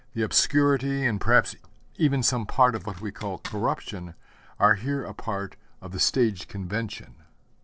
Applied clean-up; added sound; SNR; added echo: neural separator model SepFormer DNS4.